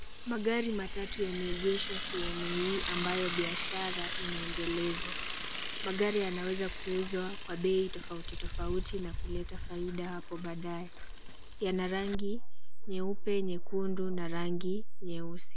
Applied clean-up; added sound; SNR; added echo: none; Mechanisms / Bicycle; -4 dB; none.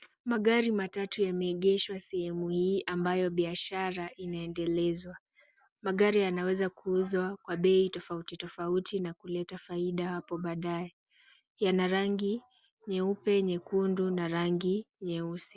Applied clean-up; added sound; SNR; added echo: none; none; none; none.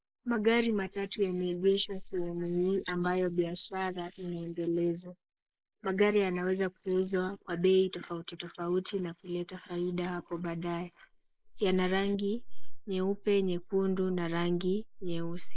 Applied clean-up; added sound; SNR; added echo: neural mask model Resemble Enhance denoiser.